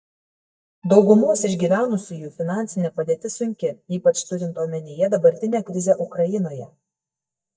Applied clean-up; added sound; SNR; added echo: neural mask model DeepFilterNet 3.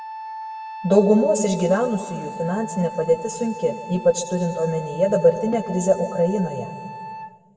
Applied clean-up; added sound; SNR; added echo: none; Wind instrument, woodwind instrument; 13 dB; reverberation time 1.9 s.